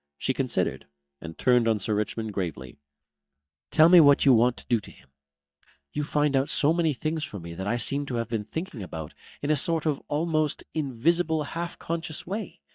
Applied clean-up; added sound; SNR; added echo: neural mask model DeepFilterNet 3.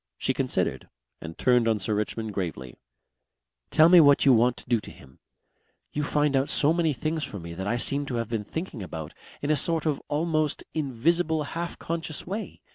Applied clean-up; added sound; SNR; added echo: none; none; none; none.